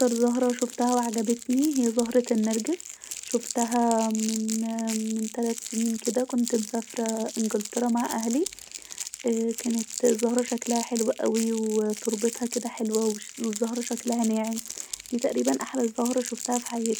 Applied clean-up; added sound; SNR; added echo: none; Crackle; 11 dB; none.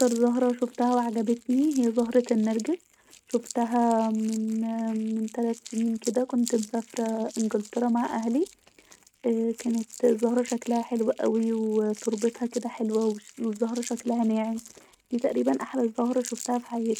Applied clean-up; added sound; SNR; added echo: neural mask model RNNoise.